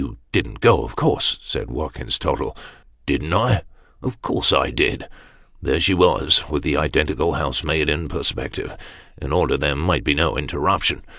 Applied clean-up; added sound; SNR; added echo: none; none; none; none.